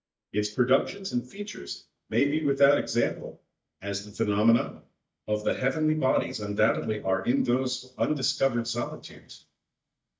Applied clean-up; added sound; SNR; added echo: neural mask model DeepFilterNet 3.